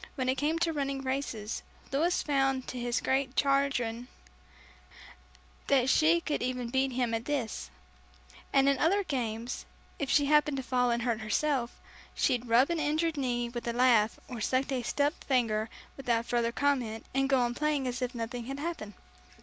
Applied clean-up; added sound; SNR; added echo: none; none; none; none.